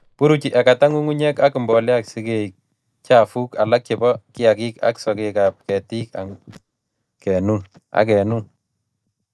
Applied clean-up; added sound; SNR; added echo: neural mask model DeepFilterNet 3.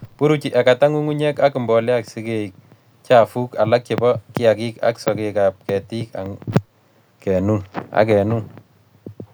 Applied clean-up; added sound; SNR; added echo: none; none; none; none.